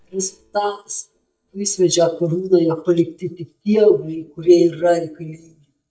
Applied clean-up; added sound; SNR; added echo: neural mask model DeepFilterNet 3.